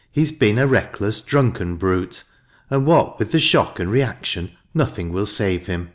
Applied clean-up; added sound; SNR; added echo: none; none; none; none.